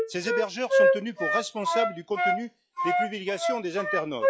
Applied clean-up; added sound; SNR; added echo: classical method log-MMSE.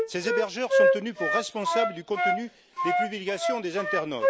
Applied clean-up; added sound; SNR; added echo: none; Wind instrument, woodwind instrument; -5 dB; none.